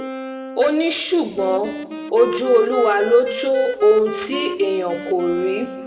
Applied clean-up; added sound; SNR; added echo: none; Wind instrument, woodwind instrument; 9 dB; reverberation time 1.6 s.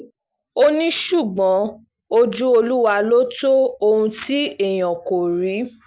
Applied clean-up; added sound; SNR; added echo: none; none; none; none.